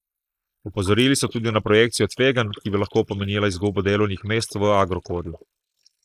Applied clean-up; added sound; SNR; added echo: neural mask model Resemble Enhance denoiser.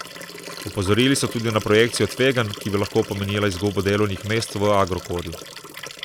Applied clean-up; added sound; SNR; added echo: none; Liquid; 14 dB; none.